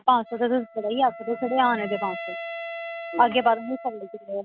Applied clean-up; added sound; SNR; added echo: none; Wind instrument, woodwind instrument; 12 dB; none.